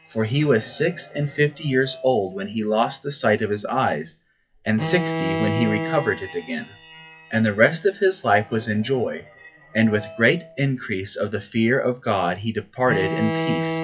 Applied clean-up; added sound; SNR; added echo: classical method WPE with log-MMSE.